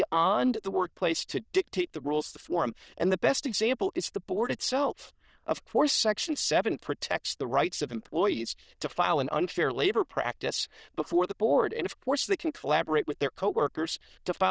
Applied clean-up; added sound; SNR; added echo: neural diffusion model UNIVERSE++.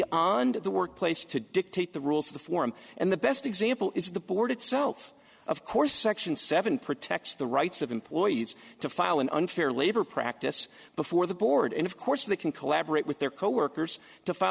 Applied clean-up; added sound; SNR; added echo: none; none; none; none.